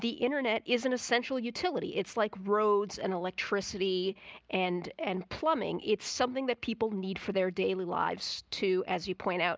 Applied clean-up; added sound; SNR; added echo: none; none; none; none.